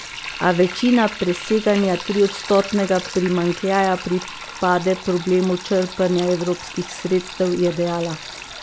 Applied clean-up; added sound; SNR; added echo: none; Sink (filling or washing); 13 dB; none.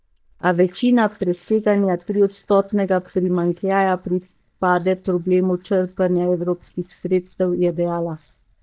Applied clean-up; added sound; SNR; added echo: neural mask model DeepFilterNet 3.